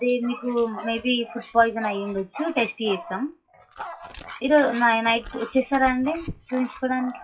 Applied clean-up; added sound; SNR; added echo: classical method WPE with log-MMSE.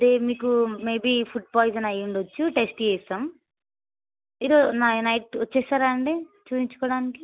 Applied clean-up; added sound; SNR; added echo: none; none; none; none.